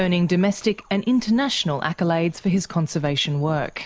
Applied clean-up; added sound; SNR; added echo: none; none; none; none.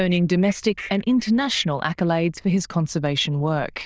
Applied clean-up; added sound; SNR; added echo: neural diffusion model UNIVERSE++.